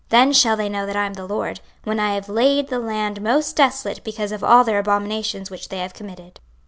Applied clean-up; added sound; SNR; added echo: none; none; none; none.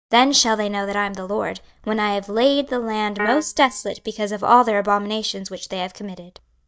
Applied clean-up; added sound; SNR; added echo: neural mask model DeepFilterNet 3.